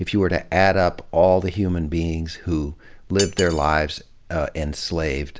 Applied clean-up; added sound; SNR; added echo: none; Cutlery, silverware; 14 dB; none.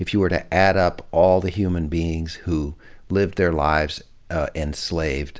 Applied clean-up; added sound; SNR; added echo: none; none; none; none.